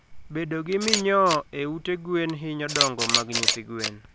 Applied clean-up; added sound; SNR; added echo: none; Camera; 3 dB; none.